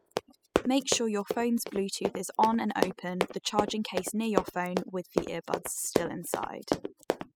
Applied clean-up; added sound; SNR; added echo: classical method spectral subtraction.